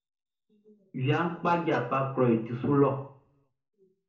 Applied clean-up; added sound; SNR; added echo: none; Plucked string instrument; 15 dB; reverberation time 0.6 s.